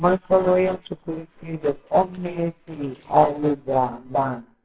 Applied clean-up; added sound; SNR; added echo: neural separator model SepFormer WHAMR!.